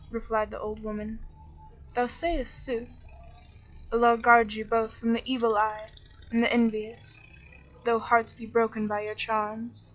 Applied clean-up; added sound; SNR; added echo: classical method log-MMSE.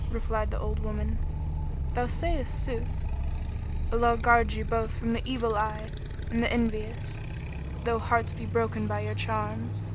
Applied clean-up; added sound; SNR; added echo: none; Motorcycle; 0 dB; none.